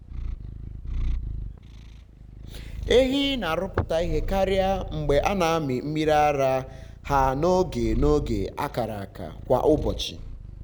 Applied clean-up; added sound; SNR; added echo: none; Purr; 7 dB; none.